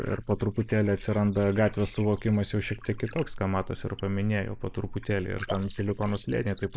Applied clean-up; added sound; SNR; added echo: neural mask model Resemble Enhance denoiser.